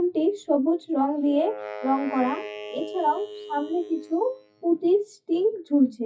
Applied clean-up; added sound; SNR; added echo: classical method WPE with log-MMSE.